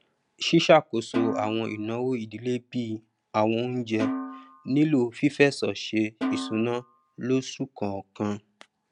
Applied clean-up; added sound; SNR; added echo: none; Snare drum; 9 dB; none.